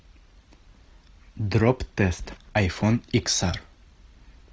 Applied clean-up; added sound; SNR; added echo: none; none; none; none.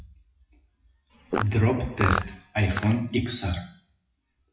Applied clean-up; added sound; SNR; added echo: classical method WPE with log-MMSE.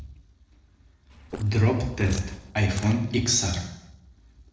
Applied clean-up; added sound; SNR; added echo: neural separator model SepFormer DNS4.